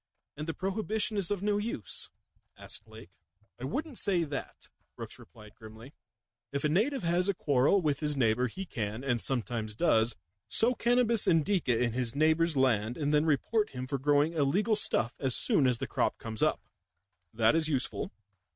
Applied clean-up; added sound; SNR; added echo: neural mask model RNNoise.